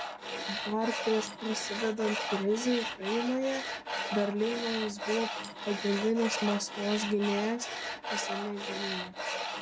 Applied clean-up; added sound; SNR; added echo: none; Tools; 4 dB; none.